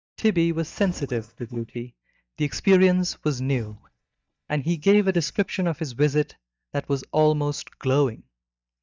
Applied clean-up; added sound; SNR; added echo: neural mask model DeepFilterNet 3.